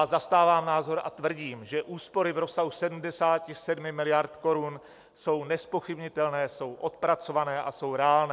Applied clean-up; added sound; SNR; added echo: none; none; none; none.